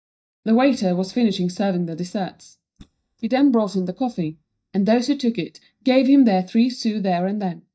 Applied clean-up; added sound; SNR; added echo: neural mask model DeepFilterNet 3.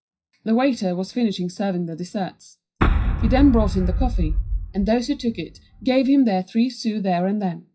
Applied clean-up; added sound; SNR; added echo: classical method WPE with log-MMSE.